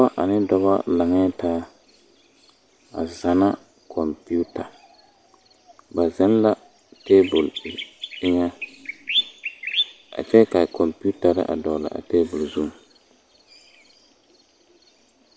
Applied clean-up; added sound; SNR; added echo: none; none; none; none.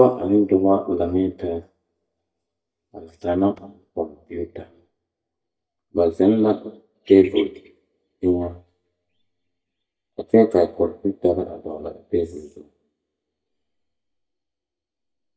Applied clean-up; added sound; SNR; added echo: neural mask model DeepFilterNet 3.